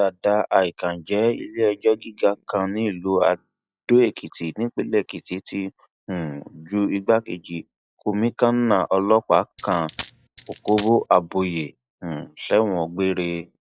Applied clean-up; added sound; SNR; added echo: classical method log-MMSE.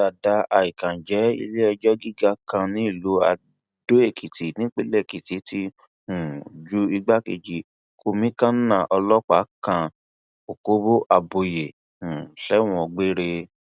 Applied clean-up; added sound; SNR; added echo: none; none; none; none.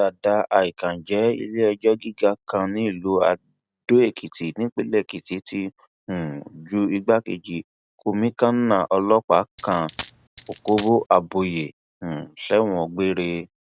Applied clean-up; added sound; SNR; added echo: none; Coin (dropping); 16 dB; none.